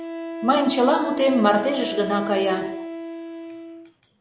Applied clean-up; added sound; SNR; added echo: none; Wind instrument, woodwind instrument; 9 dB; none.